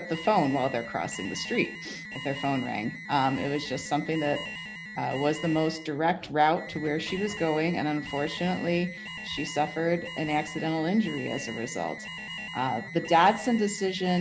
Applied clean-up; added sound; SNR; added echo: none; Alarm; 11 dB; none.